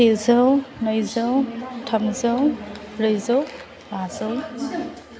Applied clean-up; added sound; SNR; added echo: none; none; none; none.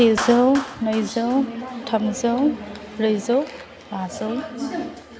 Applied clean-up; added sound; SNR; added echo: none; Clapping; 15 dB; none.